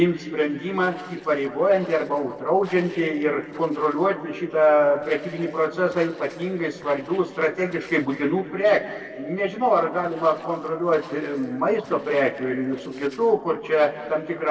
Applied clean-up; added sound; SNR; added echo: neural separator model SepFormer DNS4.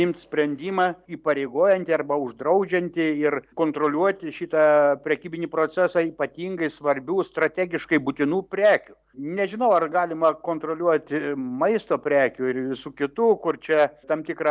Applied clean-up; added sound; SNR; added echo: none; none; none; none.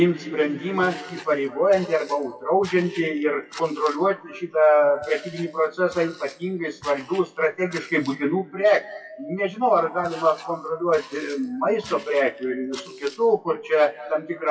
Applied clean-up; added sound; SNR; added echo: classical method WPE with log-MMSE.